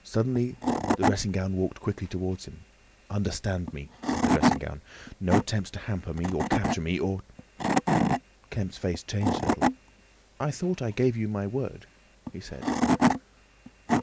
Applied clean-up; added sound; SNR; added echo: none; Wood / Tools; -1 dB; none.